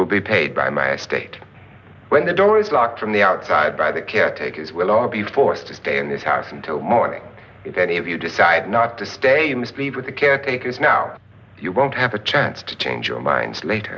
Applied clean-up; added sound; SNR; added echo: none; none; none; none.